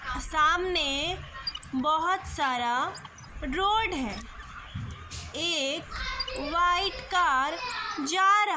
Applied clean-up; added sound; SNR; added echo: none; Boom + Squeak; 15 dB; none.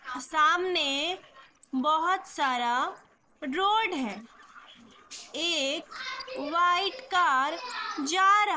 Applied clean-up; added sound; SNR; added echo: neural separator model SepFormer DNS4.